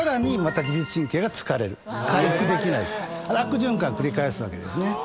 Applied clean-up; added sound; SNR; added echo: none; Bowed string instrument; 17 dB; none.